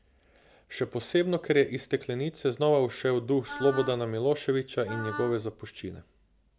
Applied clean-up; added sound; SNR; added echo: none; Wind instrument, woodwind instrument; 11 dB; none.